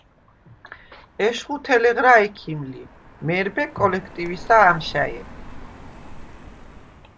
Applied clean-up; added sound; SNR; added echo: none; Car passing by; 18 dB; none.